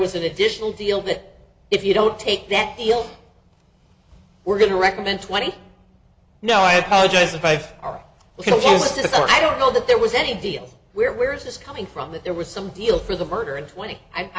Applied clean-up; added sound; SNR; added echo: none; none; none; none.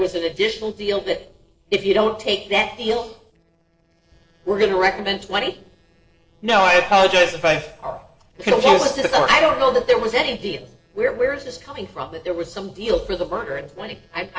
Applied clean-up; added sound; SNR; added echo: neural separator model SepFormer DNS4.